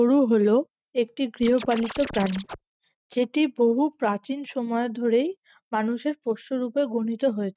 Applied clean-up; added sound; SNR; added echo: neural mask model RNNoise.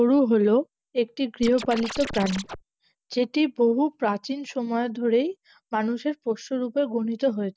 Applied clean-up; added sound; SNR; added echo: none; Scratching (performance technique); 10 dB; none.